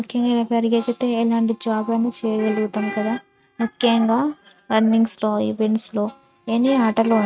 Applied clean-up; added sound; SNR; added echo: neural mask model RNNoise.